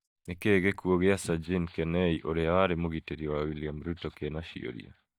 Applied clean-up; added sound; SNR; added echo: neural mask model DeepFilterNet 3.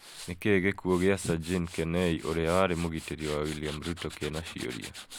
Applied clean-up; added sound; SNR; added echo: none; Tools; 16 dB; none.